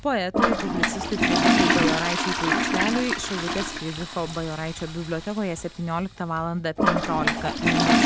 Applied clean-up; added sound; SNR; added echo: none; Toilet flush; -4 dB; none.